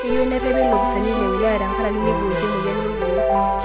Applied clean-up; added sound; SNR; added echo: none; Keyboard (musical); -1 dB; none.